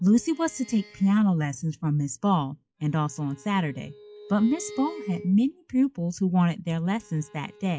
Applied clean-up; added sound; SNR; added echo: classical method log-MMSE.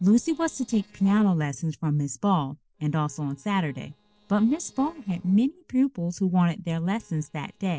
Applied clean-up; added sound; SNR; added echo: neural separator model SepFormer DNS4.